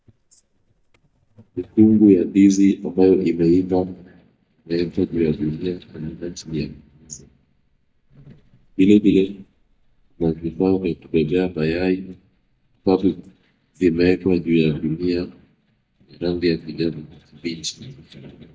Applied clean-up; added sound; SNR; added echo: neural mask model DeepFilterNet 3.